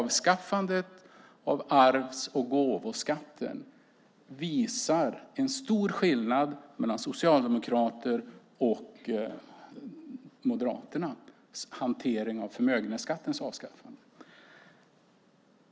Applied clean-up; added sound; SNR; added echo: none; none; none; none.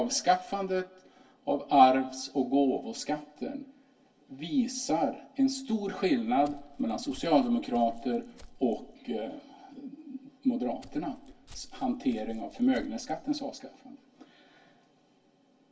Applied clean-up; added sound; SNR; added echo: none; Walk, footsteps; 19 dB; reverberation time 0.1 s.